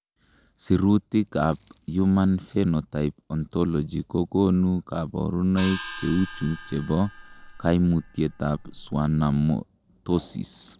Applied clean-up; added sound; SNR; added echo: none; Gong; 14 dB; none.